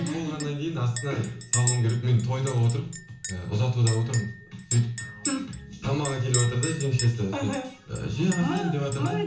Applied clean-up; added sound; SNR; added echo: none; Chink, clink; 8 dB; reverberation time 0.8 s.